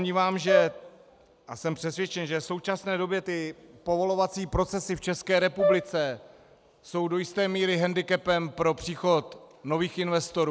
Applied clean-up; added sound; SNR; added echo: none; Brass instrument; 2 dB; none.